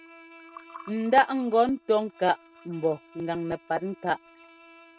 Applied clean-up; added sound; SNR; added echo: neural mask model RNNoise.